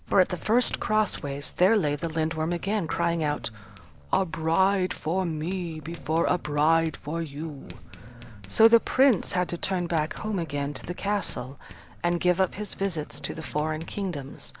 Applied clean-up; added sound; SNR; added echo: none; Writing + Growling; 17 dB; none.